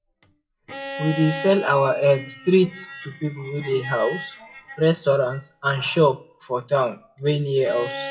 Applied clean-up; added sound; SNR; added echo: classical method WPE with log-MMSE.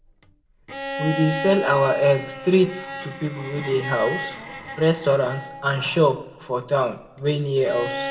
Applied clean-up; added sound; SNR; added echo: none; Bowed string instrument; 10 dB; reverberation time 0.9 s.